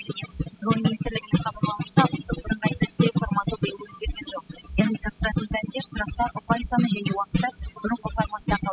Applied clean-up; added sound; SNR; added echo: classical method spectral subtraction.